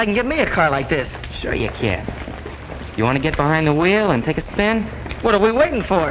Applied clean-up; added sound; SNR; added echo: none; none; none; none.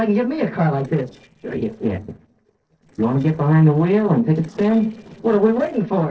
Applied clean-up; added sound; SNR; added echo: neural separator model SepFormer DNS4.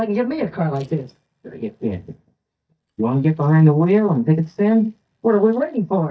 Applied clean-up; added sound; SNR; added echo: neural mask model DeepFilterNet 3.